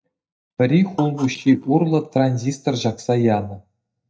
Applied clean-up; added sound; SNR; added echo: neural mask model DeepFilterNet 3.